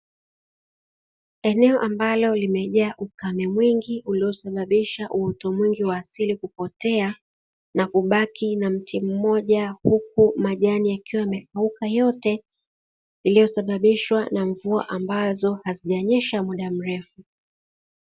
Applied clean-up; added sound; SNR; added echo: none; none; none; none.